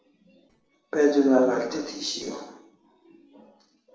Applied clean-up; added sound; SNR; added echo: neural separator model SepFormer DNS4.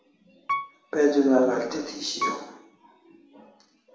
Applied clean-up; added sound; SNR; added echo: none; Piano; 9 dB; reverberation time 0.8 s.